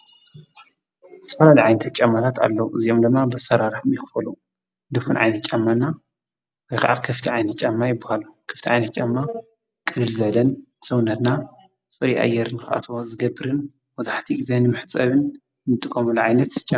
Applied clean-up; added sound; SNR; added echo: none; none; none; none.